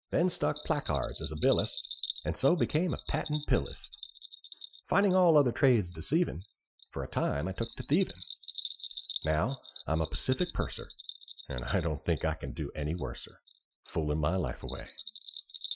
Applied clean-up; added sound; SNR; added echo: classical method Wiener filter.